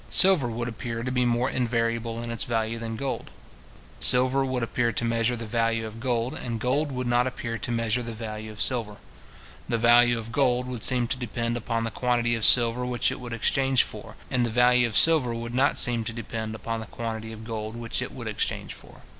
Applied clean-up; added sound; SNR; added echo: none; Cowbell; 15 dB; none.